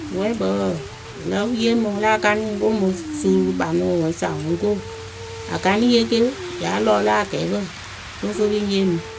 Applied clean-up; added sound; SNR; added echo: none; Rain; 11 dB; none.